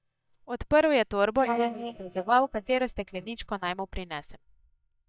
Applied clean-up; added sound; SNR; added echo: neural mask model DeepFilterNet 3.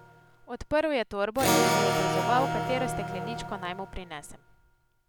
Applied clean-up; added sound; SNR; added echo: none; Electric guitar / Acoustic guitar; -2 dB; none.